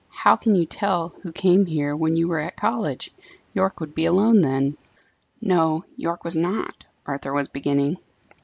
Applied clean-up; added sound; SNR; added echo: none; none; none; none.